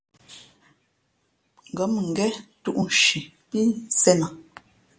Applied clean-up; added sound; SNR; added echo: none; none; none; none.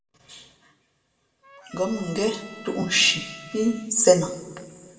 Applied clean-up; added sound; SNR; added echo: none; Trumpet; 19 dB; reverberation time 1.8 s.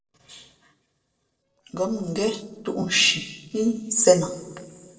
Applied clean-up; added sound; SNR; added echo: neural separator model SepFormer DNS4.